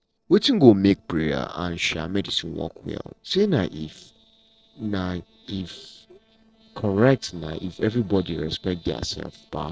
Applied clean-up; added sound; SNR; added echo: neural separator model SepFormer DNS4.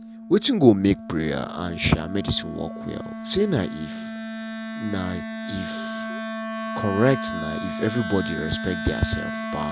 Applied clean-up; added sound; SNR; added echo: none; Wind instrument, woodwind instrument; 7 dB; none.